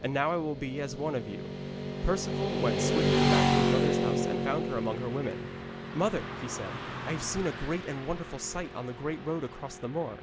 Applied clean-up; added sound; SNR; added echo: none; Motorcycle / Traffic noise, roadway noise; -2 dB; none.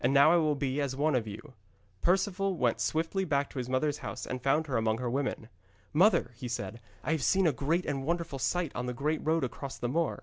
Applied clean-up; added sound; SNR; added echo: none; none; none; none.